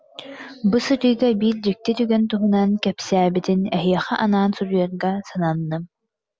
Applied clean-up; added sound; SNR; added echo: none; none; none; none.